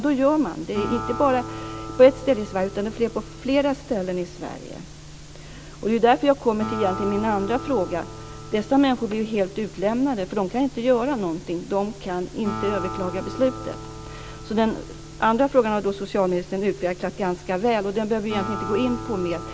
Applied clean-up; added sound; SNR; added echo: none; Acoustic guitar; 13 dB; none.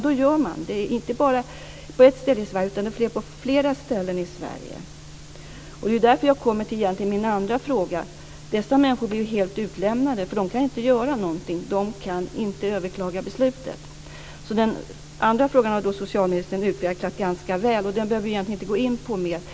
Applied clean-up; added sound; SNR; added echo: none; none; none; none.